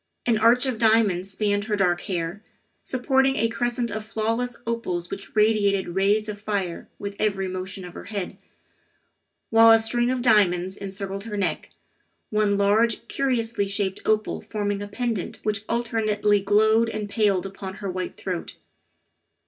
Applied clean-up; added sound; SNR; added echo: none; none; none; reverberation time 0.1 s.